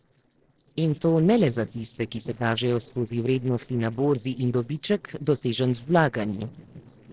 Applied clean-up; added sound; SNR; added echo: neural separator model SepFormer DNS4.